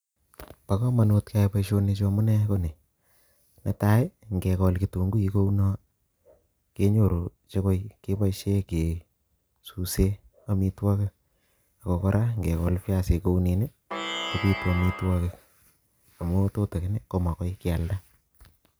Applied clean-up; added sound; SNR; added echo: none; Plucked string instrument; 8 dB; none.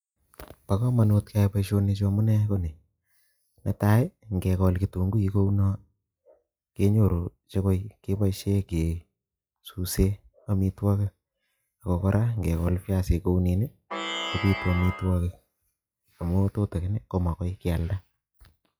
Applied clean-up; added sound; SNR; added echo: classical method log-MMSE.